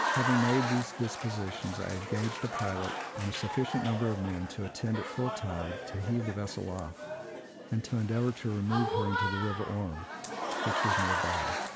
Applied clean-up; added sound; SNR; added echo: none; Applause / Crowd; 3 dB; none.